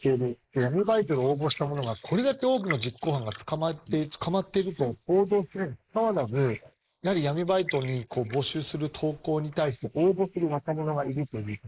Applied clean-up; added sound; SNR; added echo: neural mask model Resemble Enhance denoiser.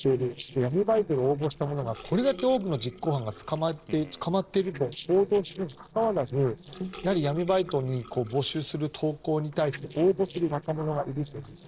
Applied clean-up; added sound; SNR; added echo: neural separator model SepFormer DNS4.